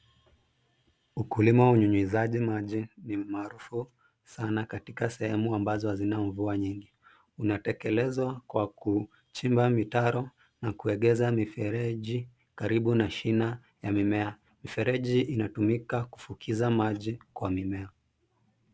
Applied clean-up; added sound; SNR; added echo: none; none; none; none.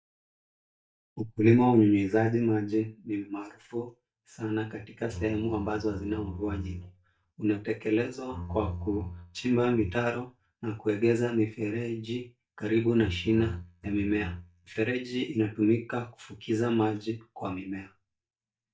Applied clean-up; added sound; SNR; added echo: neural mask model DeepFilterNet 3.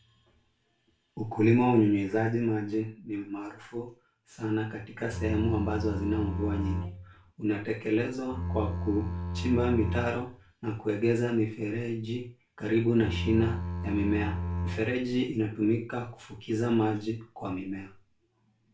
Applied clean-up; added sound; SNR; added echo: none; Bowed string instrument; 3 dB; reverberation time 0.3 s.